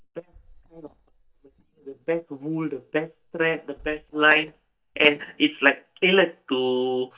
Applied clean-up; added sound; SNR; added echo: neural mask model DeepFilterNet 3.